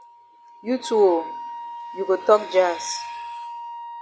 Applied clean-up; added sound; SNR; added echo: none; Wind instrument, woodwind instrument; 12 dB; none.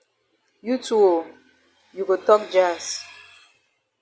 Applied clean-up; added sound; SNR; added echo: none; none; none; none.